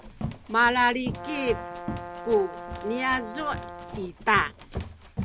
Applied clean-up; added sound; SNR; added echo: none; Run + Brass instrument; 8 dB; none.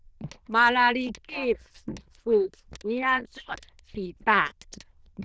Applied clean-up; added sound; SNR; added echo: neural diffusion model UNIVERSE++.